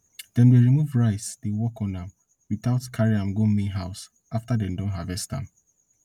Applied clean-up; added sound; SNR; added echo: none; none; none; none.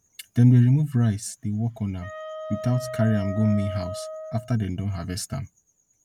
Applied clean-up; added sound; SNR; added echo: none; Wind instrument, woodwind instrument; 12 dB; none.